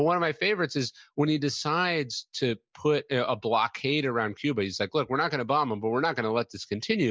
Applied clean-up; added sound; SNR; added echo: none; none; none; none.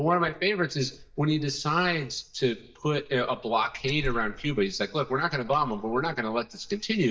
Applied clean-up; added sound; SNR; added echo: neural mask model DeepFilterNet 3.